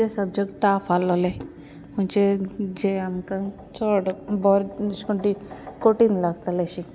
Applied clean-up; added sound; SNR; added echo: none; none; none; none.